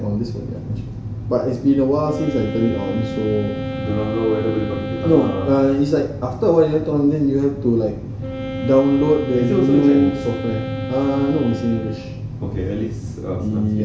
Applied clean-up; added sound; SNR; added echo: none; Wind instrument, woodwind instrument; 12 dB; reverberation time 1.1 s.